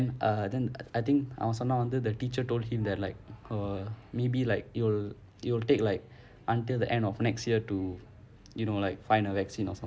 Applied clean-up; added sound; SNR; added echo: none; none; none; none.